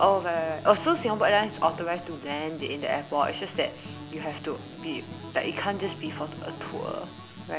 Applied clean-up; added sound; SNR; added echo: none; Acoustic guitar; 13 dB; none.